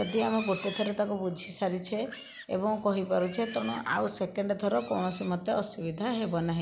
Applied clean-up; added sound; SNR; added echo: none; Livestock, farm animals, working animals; 17 dB; none.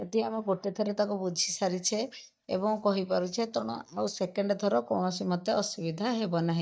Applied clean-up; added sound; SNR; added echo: neural mask model DeepFilterNet 3.